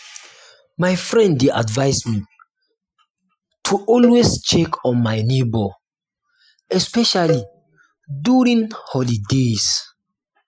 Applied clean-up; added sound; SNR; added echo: classical method Wiener filter.